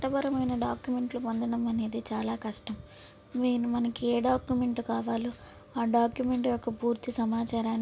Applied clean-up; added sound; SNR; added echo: none; none; none; none.